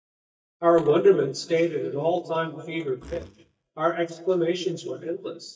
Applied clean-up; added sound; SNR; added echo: neural mask model DeepFilterNet 3.